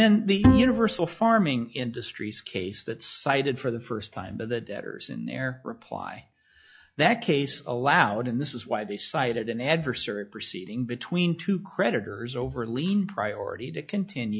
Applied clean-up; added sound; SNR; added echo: classical method log-MMSE.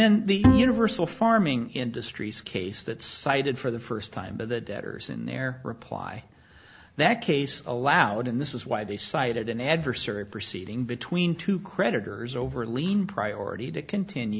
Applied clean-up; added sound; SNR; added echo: none; Bowed string instrument; -3 dB; none.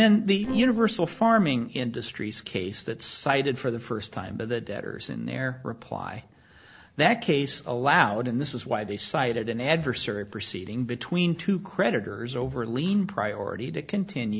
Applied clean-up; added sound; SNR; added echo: neural separator model SepFormer DNS4.